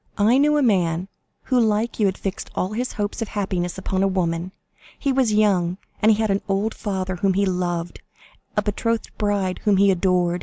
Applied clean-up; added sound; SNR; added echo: none; none; none; none.